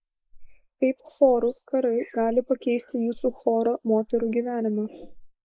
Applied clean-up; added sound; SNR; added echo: neural mask model Resemble Enhance denoiser.